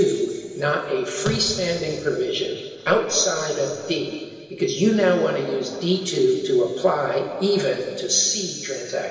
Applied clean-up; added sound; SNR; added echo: none; none; none; reverberation time 2.5 s.